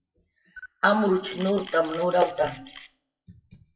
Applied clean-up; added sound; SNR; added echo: classical method WPE with log-MMSE.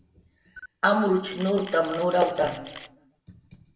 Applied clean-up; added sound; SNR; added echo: none; Camera; 18 dB; reverberation time 1.0 s.